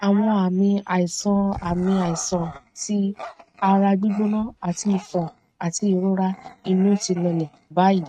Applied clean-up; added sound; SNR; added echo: neural mask model RNNoise.